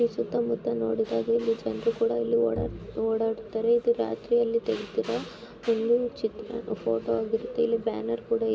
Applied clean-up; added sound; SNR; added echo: none; Bowed string instrument; 14 dB; none.